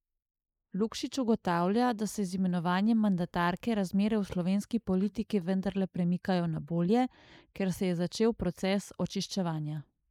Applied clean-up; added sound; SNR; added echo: neural mask model Resemble Enhance denoiser.